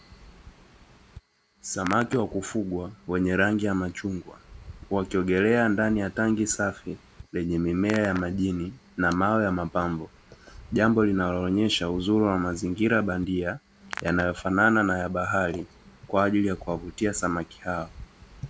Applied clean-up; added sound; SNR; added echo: none; Hands; 20 dB; none.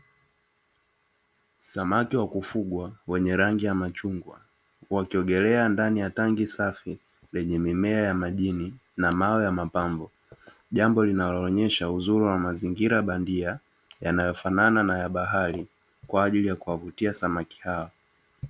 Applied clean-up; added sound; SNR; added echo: none; none; none; none.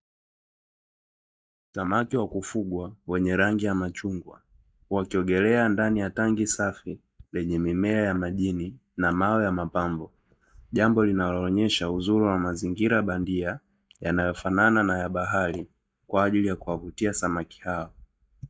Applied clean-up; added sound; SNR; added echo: neural mask model DeepFilterNet 3.